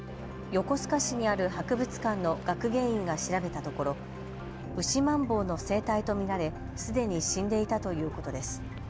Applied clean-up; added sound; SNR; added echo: none; none; none; none.